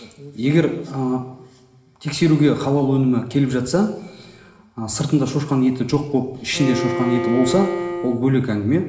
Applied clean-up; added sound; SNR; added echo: none; Bowed string instrument; 6 dB; reverberation time 1.7 s.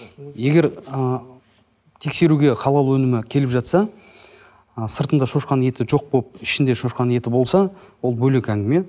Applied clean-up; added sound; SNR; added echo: none; none; none; none.